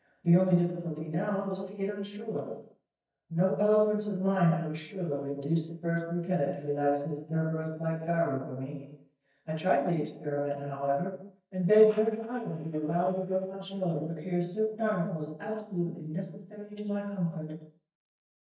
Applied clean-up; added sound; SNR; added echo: neural mask model DeepFilterNet 3.